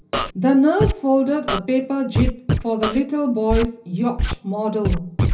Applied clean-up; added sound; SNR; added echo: none; Scratching (performance technique); 4 dB; reverberation time 0.5 s.